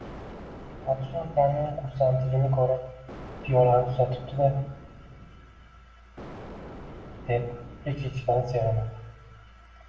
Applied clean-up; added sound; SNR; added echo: none; Explosion; 16 dB; reverberation time 0.8 s.